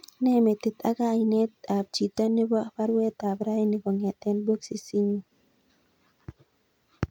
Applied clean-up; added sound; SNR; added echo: none; none; none; none.